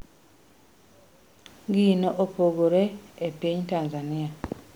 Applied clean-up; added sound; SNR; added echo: none; none; none; none.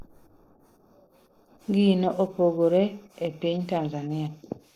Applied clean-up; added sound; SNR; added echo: neural mask model Resemble Enhance denoiser.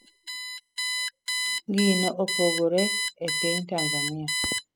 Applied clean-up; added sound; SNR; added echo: classical method spectral subtraction.